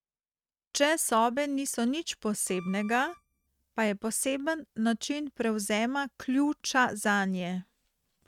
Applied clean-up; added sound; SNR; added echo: neural mask model RNNoise.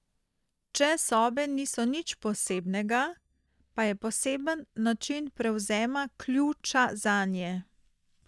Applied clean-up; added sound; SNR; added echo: neural mask model DeepFilterNet 3.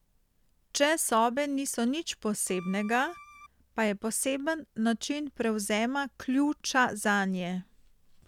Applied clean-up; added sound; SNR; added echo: none; Bowed string instrument; 19 dB; none.